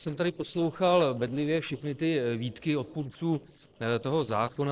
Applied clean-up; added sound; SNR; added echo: neural separator model SepFormer DNS4.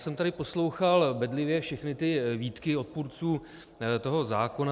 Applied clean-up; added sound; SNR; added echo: none; none; none; none.